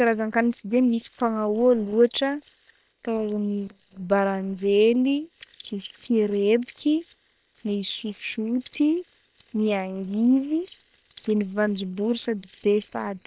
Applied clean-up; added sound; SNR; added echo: neural separator model SepFormer WHAM!.